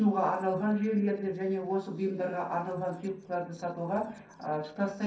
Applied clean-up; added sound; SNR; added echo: neural separator model SepFormer DNS4.